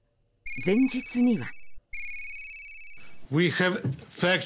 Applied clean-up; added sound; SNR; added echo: none; Ringtone; 9 dB; none.